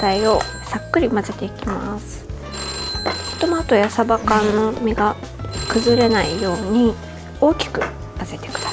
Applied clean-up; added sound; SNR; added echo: none; Telephone + Race car, auto racing / Accelerating, revving, vroom; 12 dB; none.